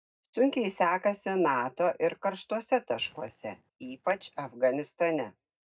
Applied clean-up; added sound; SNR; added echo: neural mask model DeepFilterNet 3.